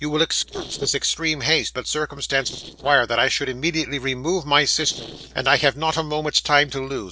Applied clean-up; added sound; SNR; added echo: neural separator model SepFormer DNS4.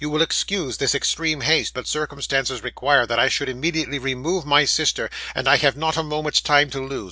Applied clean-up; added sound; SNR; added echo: none; none; none; none.